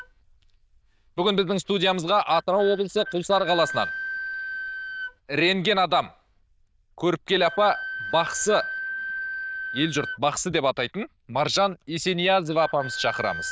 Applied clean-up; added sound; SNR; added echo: neural diffusion model UNIVERSE++.